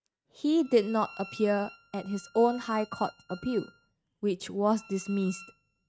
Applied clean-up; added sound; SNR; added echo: neural mask model RNNoise.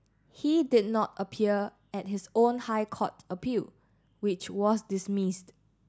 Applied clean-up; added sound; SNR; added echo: none; none; none; none.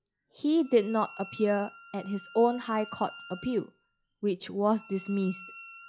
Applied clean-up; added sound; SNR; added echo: classical method log-MMSE.